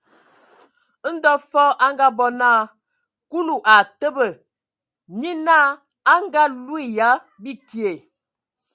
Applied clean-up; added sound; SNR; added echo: none; none; none; none.